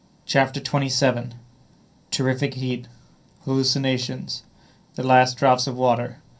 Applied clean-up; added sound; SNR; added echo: none; none; none; reverberation time 0.3 s.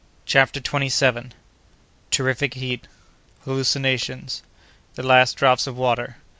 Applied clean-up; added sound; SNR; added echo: none; none; none; none.